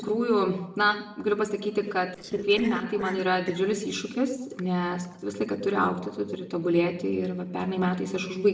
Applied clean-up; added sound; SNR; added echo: neural separator model SepFormer DNS4.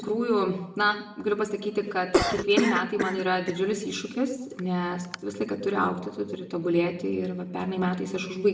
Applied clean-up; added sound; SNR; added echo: none; Cough; 5 dB; reverberation time 0.7 s.